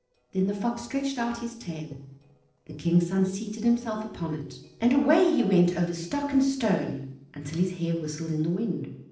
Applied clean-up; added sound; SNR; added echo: neural separator model SepFormer DNS4.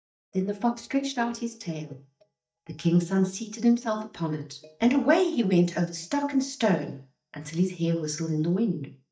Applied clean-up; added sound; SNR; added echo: neural mask model DeepFilterNet 3.